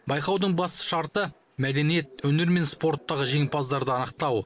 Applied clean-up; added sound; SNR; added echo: none; none; none; none.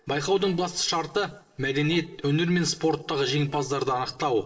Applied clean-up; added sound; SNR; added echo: neural separator model SepFormer DNS4.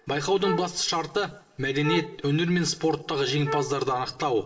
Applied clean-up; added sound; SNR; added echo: none; Wind instrument, woodwind instrument; 8 dB; reverberation time 0.8 s.